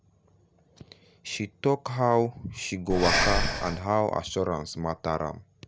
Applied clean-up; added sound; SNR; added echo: none; Breathing; 0 dB; none.